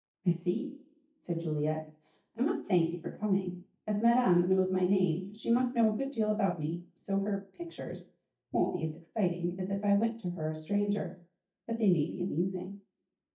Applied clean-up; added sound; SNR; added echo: neural mask model DeepFilterNet 3.